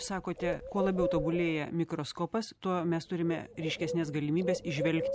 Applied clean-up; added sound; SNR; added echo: none; Bird; 6 dB; none.